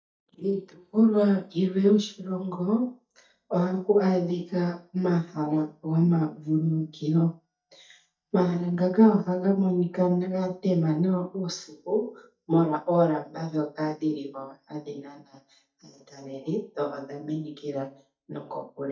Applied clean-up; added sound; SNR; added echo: neural mask model DeepFilterNet 3.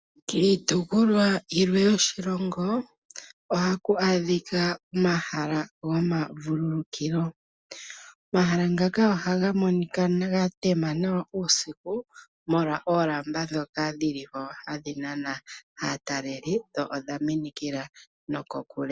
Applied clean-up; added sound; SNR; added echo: none; none; none; none.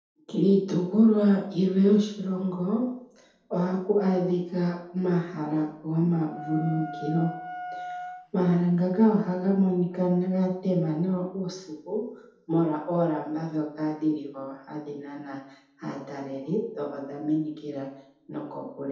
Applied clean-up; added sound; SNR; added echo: none; Wind instrument, woodwind instrument; 13 dB; reverberation time 0.8 s.